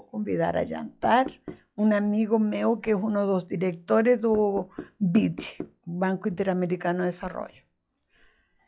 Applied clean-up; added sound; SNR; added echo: classical method log-MMSE.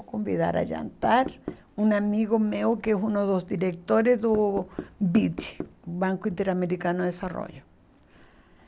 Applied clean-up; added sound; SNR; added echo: none; Knock; 12 dB; none.